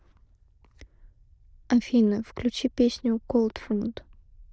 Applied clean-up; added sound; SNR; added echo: neural diffusion model UNIVERSE++.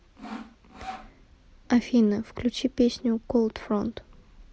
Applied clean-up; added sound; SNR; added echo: none; Sawing; 14 dB; none.